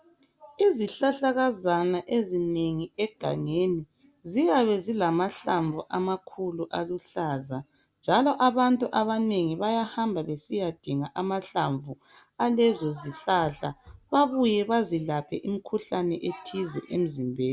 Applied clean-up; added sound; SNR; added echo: none; none; none; none.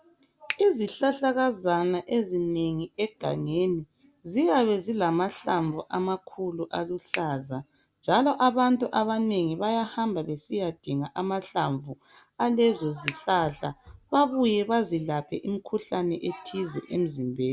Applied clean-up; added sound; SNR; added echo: none; Finger snapping; 9 dB; none.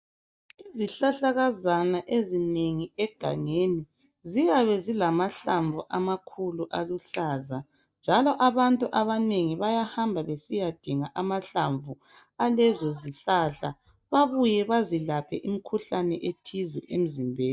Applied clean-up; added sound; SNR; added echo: neural mask model DeepFilterNet 3.